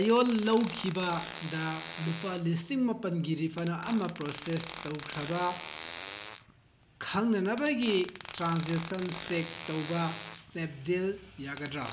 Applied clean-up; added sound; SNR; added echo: none; Fart; 11 dB; none.